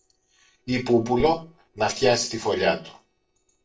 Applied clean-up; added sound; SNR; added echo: neural separator model SepFormer DNS4.